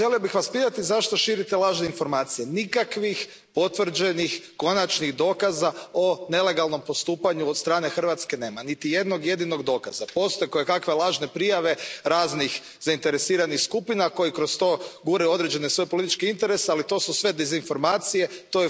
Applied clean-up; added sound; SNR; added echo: none; none; none; none.